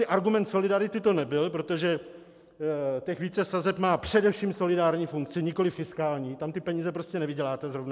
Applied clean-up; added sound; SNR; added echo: none; none; none; none.